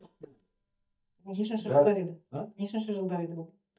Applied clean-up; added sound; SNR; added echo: neural mask model DeepFilterNet 3.